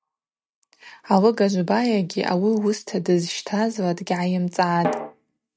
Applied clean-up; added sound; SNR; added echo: neural mask model RNNoise.